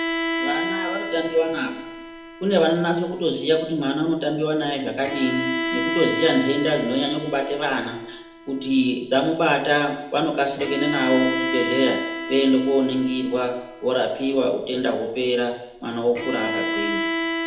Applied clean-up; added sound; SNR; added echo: none; Bowed string instrument; 7 dB; reverberation time 0.7 s.